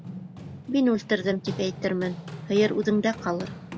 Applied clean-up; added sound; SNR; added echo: none; Run; 12 dB; none.